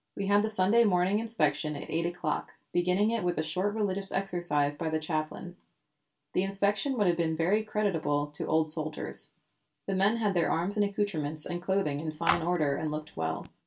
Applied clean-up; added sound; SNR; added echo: none; Telephone; 8 dB; reverberation time 0.2 s.